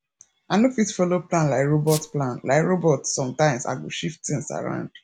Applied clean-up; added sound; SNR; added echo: none; Squeak; 12 dB; none.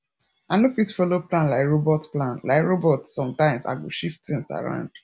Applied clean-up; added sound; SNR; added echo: none; none; none; none.